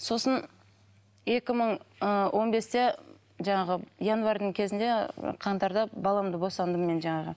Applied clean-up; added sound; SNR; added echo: none; none; none; none.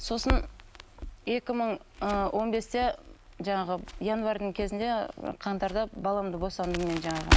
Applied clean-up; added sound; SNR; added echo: none; Crackle; 2 dB; none.